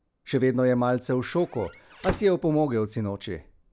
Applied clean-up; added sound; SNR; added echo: none; Squeak / Slam / Wood; 11 dB; none.